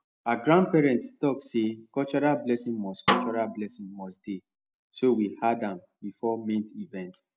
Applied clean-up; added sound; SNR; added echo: none; Snare drum; 3 dB; none.